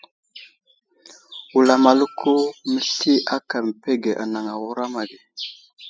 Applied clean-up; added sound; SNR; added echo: classical method spectral subtraction.